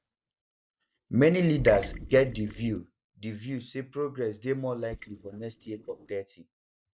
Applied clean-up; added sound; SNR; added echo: neural mask model DeepFilterNet 3.